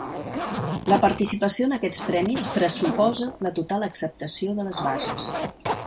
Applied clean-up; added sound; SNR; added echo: none; Zipper (clothing); 6 dB; none.